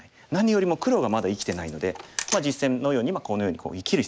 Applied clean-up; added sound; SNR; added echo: none; Camera; 17 dB; none.